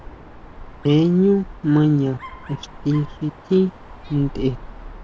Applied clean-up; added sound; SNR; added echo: none; Dog; 16 dB; none.